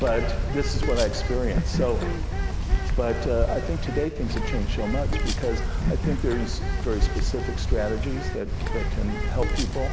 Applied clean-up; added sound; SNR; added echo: none; Bird; -4 dB; none.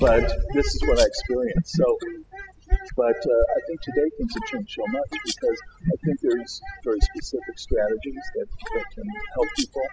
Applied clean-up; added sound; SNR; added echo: classical method spectral subtraction.